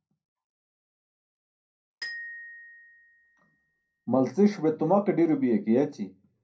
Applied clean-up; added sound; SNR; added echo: none; Glockenspiel; 17 dB; reverberation time 0.2 s.